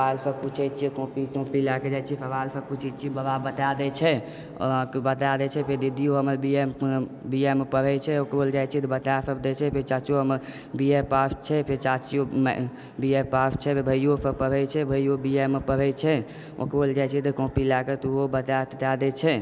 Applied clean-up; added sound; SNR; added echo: none; none; none; none.